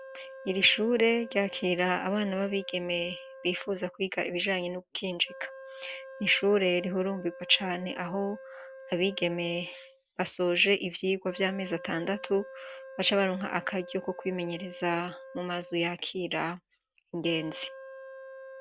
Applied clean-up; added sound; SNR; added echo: none; Wind instrument, woodwind instrument; 16 dB; none.